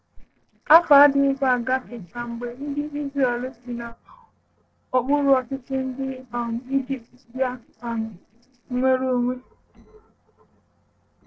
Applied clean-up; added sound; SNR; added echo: neural separator model SepFormer DNS4.